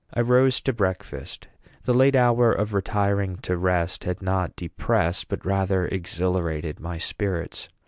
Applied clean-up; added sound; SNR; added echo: none; none; none; none.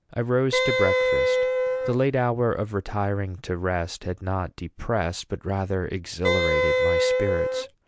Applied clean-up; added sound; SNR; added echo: none; Wind instrument, woodwind instrument; -4 dB; none.